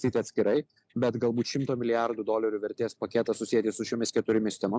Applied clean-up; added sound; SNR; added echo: none; none; none; none.